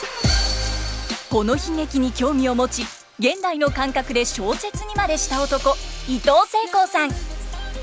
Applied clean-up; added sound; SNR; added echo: none; none; none; none.